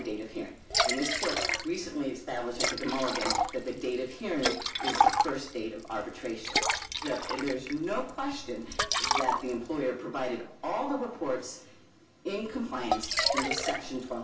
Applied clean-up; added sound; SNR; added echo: none; Liquid; -1 dB; reverberation time 0.4 s.